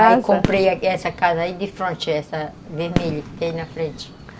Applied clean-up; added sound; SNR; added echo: none; Fireworks; 10 dB; none.